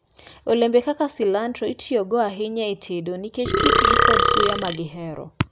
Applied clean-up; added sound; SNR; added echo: none; Burping, eructation; -5 dB; none.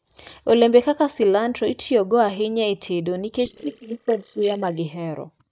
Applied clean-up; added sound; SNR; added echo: neural mask model DeepFilterNet 3.